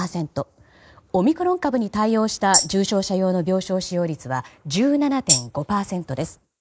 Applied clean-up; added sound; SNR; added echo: neural mask model Resemble Enhance denoiser.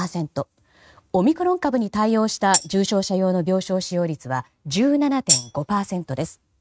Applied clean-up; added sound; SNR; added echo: neural mask model RNNoise.